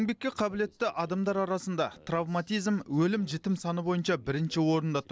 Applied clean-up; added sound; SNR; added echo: none; none; none; none.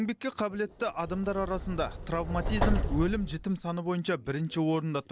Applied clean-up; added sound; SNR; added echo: none; Subway, metro, underground; 2 dB; none.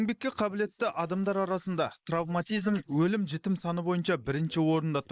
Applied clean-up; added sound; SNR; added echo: neural mask model Resemble Enhance denoiser.